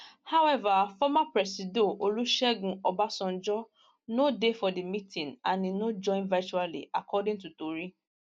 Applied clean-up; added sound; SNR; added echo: none; none; none; none.